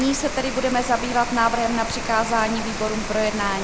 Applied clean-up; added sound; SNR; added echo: none; Rain; 6 dB; none.